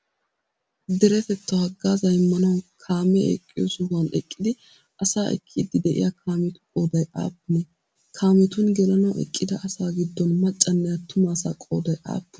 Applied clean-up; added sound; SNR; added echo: none; none; none; none.